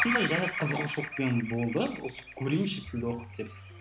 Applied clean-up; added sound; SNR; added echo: none; Bird vocalization, bird call, bird song; 5 dB; none.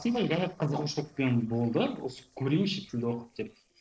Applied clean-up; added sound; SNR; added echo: neural separator model SepFormer DNS4.